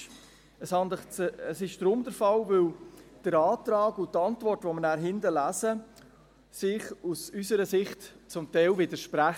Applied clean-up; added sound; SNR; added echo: none; none; none; none.